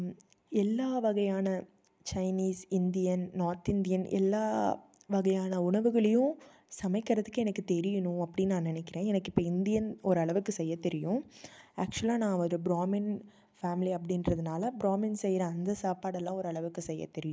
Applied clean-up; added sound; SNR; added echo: none; none; none; none.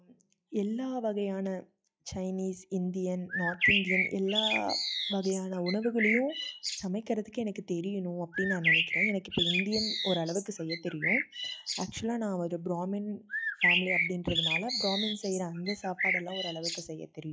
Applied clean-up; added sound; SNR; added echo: classical method log-MMSE.